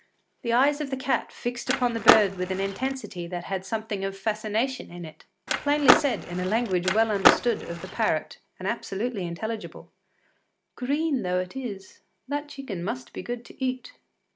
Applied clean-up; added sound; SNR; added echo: none; Skateboard; -2 dB; none.